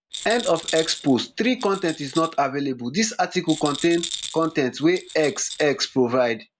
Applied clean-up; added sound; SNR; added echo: none; Rattle; 11 dB; none.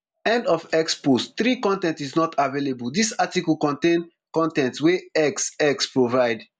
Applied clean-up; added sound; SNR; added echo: none; none; none; none.